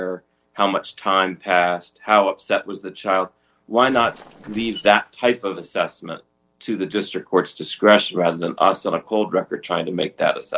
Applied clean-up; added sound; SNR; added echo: neural separator model SepFormer DNS4.